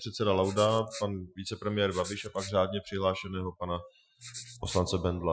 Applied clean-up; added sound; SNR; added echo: classical method Wiener filter.